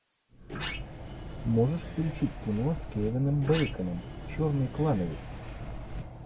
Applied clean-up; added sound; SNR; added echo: none; Sliding door; 10 dB; none.